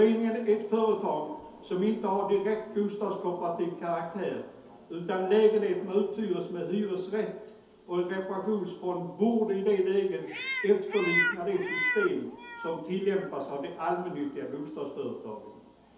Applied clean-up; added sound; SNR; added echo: none; Meow; 4 dB; reverberation time 2.2 s.